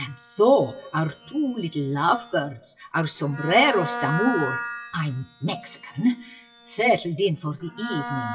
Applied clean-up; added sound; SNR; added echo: classical method WPE with log-MMSE.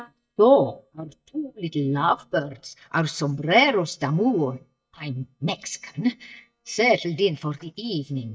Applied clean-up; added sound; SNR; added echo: neural mask model DeepFilterNet 3.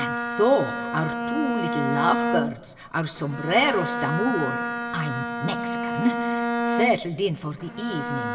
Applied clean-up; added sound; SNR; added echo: none; Bowed string instrument; 2 dB; reverberation time 2.3 s.